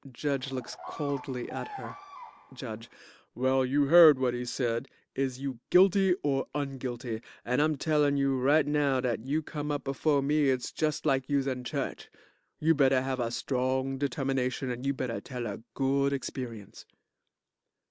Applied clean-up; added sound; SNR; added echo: none; Bird vocalization, bird call, bird song; 15 dB; none.